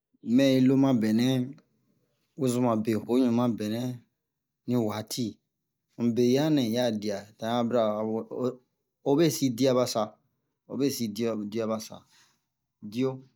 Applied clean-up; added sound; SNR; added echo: none; none; none; none.